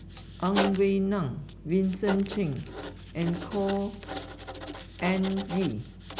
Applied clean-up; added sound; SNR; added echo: none; Writing; 9 dB; none.